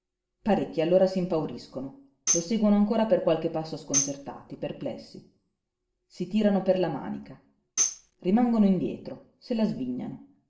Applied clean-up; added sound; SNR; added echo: none; Tambourine; 6 dB; reverberation time 0.5 s.